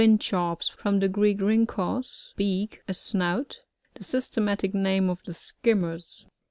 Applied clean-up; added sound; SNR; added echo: none; none; none; none.